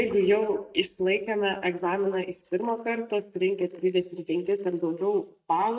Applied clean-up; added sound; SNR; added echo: neural mask model DeepFilterNet 3.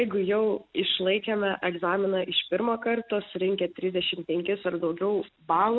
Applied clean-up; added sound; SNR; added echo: none; none; none; none.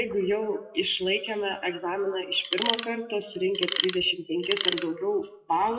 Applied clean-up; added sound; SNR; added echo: classical method WPE with log-MMSE.